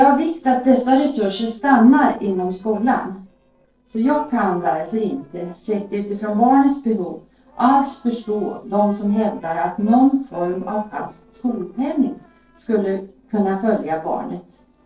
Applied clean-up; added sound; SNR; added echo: neural separator model SepFormer DNS4.